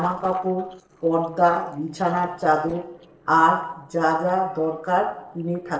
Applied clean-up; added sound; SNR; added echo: neural separator model SepFormer DNS4.